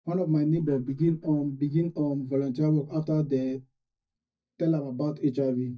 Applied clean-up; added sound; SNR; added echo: neural mask model DeepFilterNet 3.